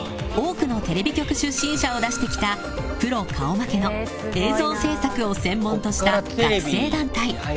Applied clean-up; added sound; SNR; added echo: none; none; none; none.